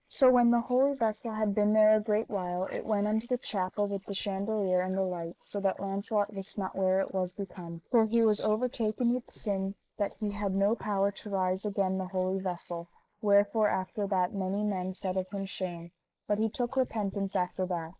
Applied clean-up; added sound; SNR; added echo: neural mask model Resemble Enhance denoiser.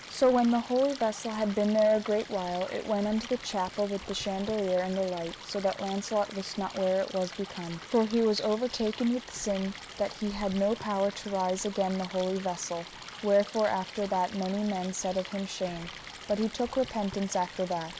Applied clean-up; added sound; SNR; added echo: none; Stream; 15 dB; none.